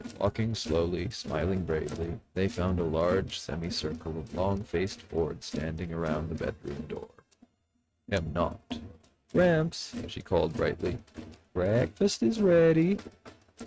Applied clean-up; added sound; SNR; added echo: neural mask model RNNoise.